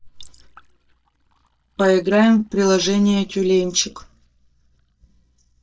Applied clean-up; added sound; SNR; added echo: neural mask model DeepFilterNet 3.